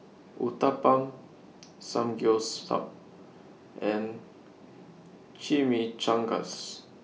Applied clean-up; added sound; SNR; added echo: none; none; none; none.